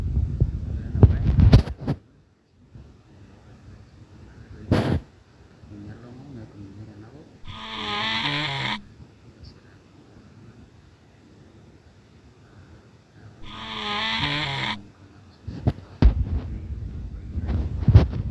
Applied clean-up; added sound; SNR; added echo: none; Wood; 2 dB; none.